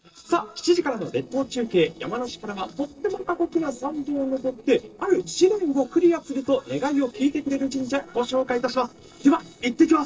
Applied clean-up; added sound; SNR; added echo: neural separator model SepFormer DNS4.